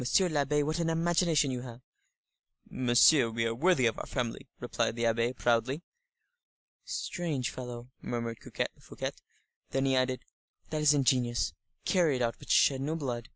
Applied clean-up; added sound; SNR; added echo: none; none; none; none.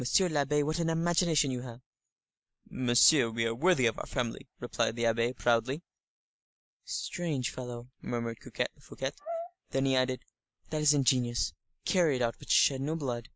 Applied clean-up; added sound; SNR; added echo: neural mask model Resemble Enhance denoiser.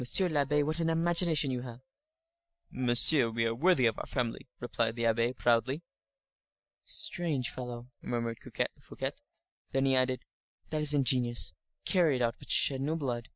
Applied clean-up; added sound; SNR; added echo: neural mask model DeepFilterNet 3.